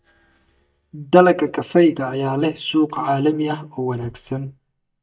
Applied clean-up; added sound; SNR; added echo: neural mask model DeepFilterNet 3.